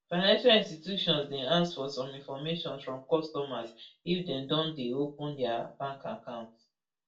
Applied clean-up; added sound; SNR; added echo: none; none; none; reverberation time 0.2 s.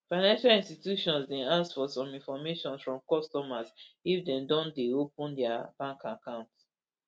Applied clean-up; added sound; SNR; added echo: none; none; none; none.